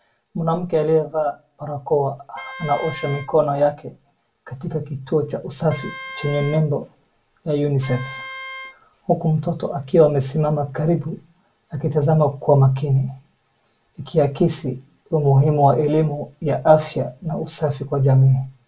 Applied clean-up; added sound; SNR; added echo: none; Wind instrument, woodwind instrument; 16 dB; reverberation time 0.2 s.